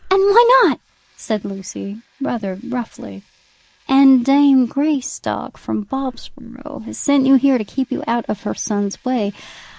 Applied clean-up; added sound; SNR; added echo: neural mask model Resemble Enhance denoiser.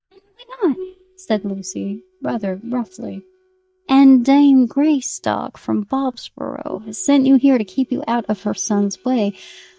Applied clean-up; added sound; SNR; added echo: neural mask model DeepFilterNet 3.